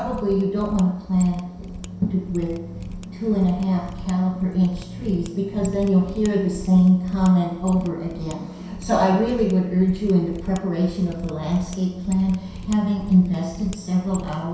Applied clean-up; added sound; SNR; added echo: none; Mechanisms; 16 dB; reverberation time 0.7 s.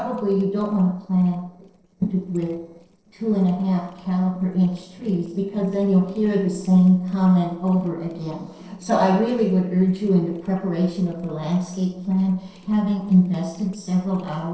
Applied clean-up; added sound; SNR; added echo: neural separator model SepFormer DNS4.